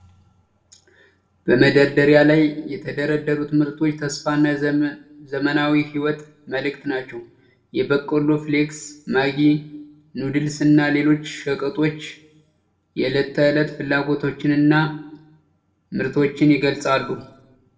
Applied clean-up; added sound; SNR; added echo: none; none; none; reverberation time 0.4 s.